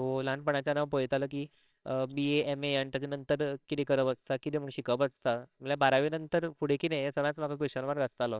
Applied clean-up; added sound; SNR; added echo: neural separator model SepFormer WHAMR!.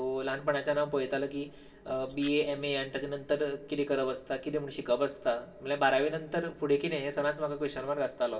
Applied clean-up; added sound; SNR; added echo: none; Domestic sounds, home sounds; 19 dB; reverberation time 0.2 s.